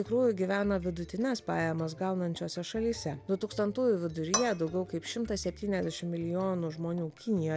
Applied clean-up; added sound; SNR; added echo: none; Cutlery, silverware / Dishes, pots, and pans; 4 dB; none.